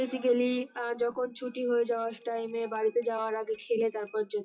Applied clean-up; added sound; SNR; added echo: classical method WPE with log-MMSE.